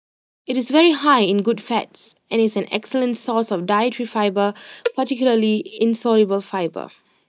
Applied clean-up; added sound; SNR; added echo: neural mask model DeepFilterNet 3.